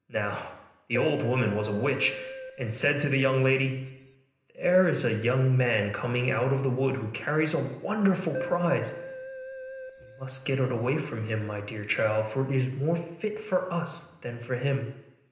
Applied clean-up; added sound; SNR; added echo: none; Keyboard (musical); 12 dB; reverberation time 0.9 s.